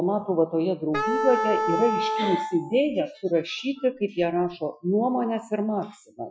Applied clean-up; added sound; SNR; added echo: classical method Wiener filter.